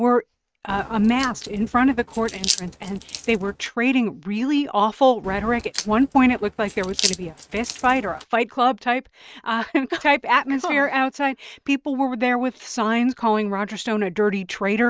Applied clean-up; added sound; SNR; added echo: neural mask model RNNoise.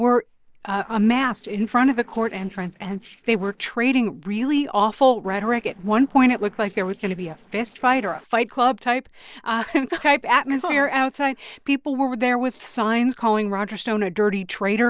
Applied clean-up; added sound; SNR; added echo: neural separator model SepFormer DNS4.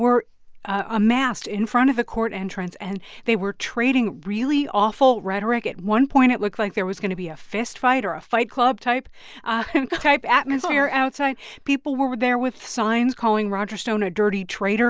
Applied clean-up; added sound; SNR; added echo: none; none; none; none.